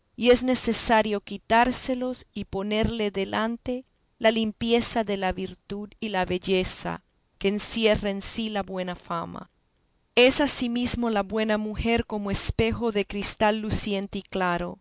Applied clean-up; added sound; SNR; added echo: none; none; none; none.